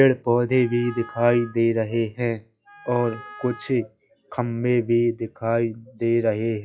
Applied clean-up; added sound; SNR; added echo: classical method log-MMSE.